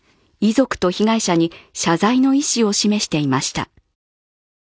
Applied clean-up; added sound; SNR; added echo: none; none; none; none.